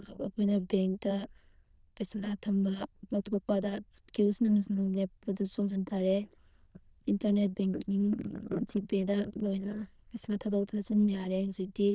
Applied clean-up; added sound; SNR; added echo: neural diffusion model UNIVERSE++.